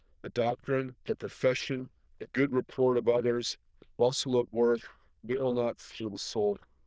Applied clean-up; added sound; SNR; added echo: neural diffusion model UNIVERSE++.